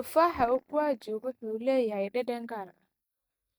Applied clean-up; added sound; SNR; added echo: neural mask model DeepFilterNet 3.